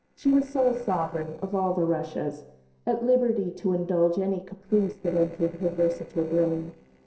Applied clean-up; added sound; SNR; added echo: neural separator model SepFormer DNS4.